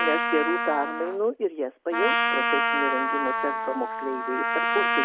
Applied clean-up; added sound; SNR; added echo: none; Trumpet; -3 dB; none.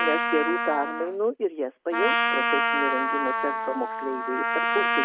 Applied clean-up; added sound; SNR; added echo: neural mask model RNNoise.